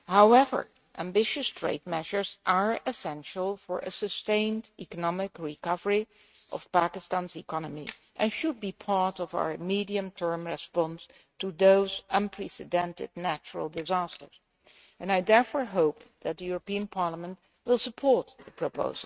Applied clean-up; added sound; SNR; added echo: neural mask model RNNoise.